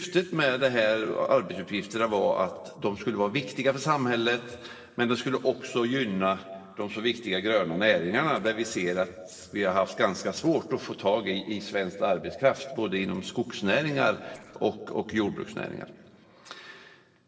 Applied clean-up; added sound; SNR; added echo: neural separator model SepFormer DNS4.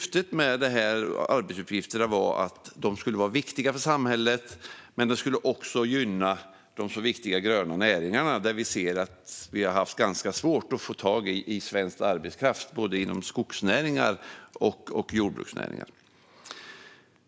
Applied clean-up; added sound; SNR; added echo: none; none; none; none.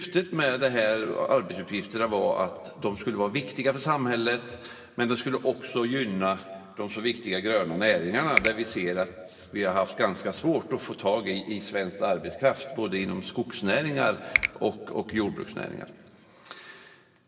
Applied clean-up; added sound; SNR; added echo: none; Finger snapping; 3 dB; reverberation time 2.0 s.